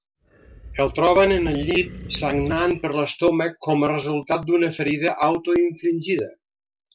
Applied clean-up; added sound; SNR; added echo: none; Animal; 14 dB; none.